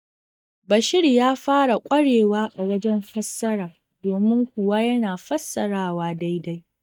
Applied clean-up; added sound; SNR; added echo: neural mask model DeepFilterNet 3.